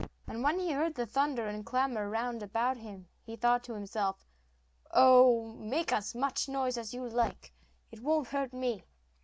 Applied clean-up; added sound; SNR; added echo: none; none; none; none.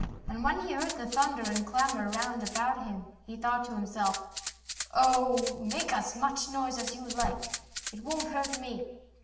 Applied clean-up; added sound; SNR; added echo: none; Rattle (instrument); 9 dB; reverberation time 0.9 s.